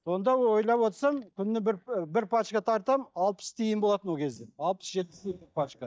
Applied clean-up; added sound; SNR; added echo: neural mask model DeepFilterNet 3.